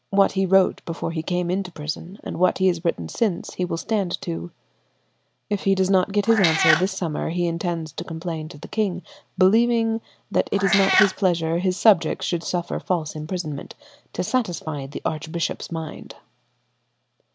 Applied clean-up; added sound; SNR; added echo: none; Meow; -1 dB; none.